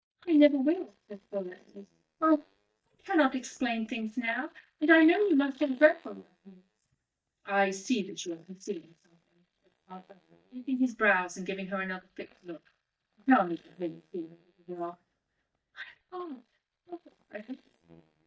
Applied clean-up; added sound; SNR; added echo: neural mask model DeepFilterNet 3.